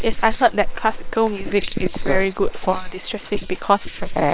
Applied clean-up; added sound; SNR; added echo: neural separator model SepFormer WHAM!.